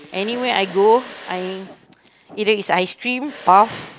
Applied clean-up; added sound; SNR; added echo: none; Mechanisms; 16 dB; none.